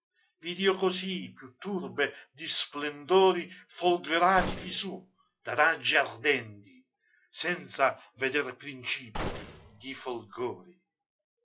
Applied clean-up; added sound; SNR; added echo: classical method log-MMSE.